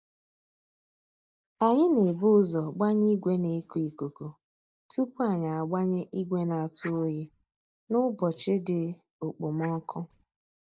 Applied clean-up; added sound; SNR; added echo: neural mask model DeepFilterNet 3.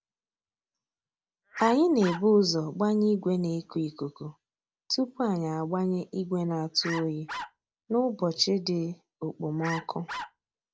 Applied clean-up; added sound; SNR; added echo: none; Bark; 11 dB; none.